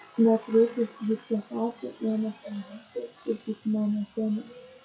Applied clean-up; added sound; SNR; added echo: classical method WPE with log-MMSE.